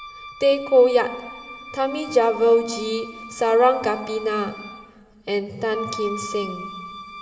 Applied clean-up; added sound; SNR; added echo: none; Wind instrument, woodwind instrument; 15 dB; reverberation time 2.6 s.